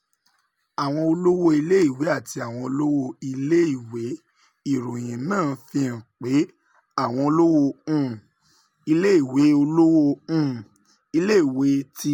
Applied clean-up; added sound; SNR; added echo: none; none; none; none.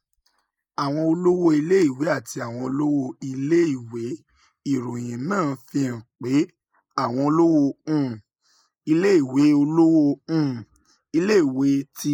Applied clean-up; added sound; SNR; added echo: neural mask model Resemble Enhance denoiser.